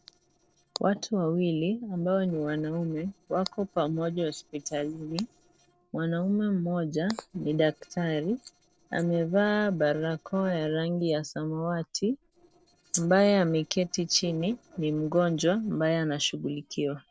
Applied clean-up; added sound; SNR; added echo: neural separator model SepFormer DNS4.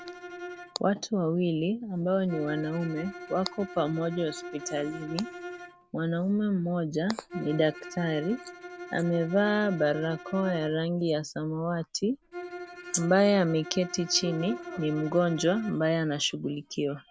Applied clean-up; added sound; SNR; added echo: none; Bowed string instrument; 15 dB; none.